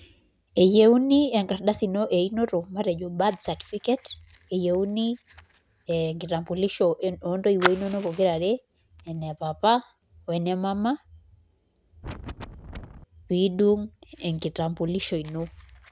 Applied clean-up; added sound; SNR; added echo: none; Wind + Fire; 16 dB; none.